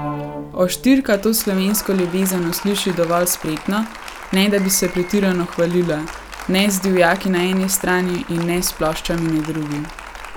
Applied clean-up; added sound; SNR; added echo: none; Applause; 14 dB; none.